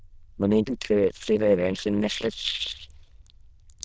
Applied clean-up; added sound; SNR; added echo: neural diffusion model UNIVERSE++.